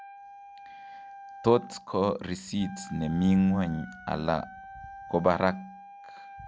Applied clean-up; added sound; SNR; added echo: none; Wind instrument, woodwind instrument; 17 dB; none.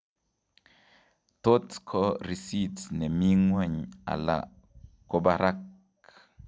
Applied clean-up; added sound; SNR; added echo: none; none; none; none.